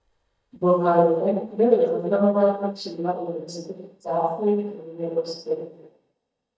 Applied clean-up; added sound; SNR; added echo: neural mask model DeepFilterNet 3.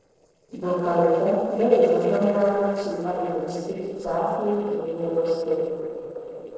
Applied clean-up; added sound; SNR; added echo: neural separator model SepFormer DNS4.